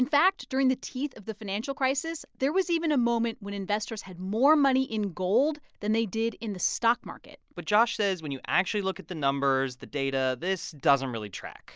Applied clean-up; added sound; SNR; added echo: none; none; none; none.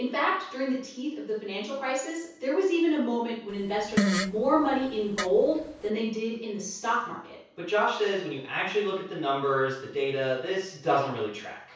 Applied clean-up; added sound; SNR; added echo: none; Fart; 3 dB; reverberation time 0.6 s.